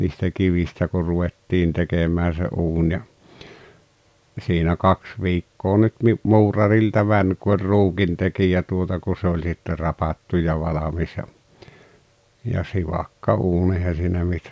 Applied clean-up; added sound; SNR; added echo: none; none; none; none.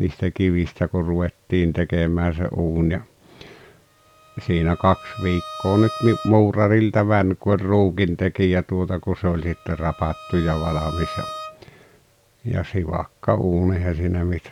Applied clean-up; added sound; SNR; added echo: none; Bowed string instrument; 16 dB; none.